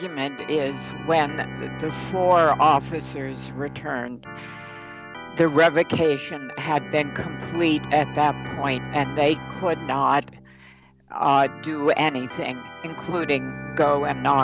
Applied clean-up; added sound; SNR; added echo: none; Organ + Bowed string instrument; 12 dB; none.